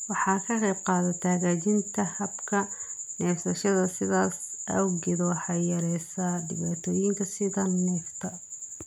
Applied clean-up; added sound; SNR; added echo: none; none; none; none.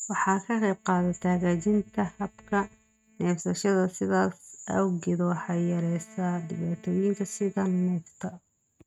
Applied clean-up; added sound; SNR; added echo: neural mask model RNNoise.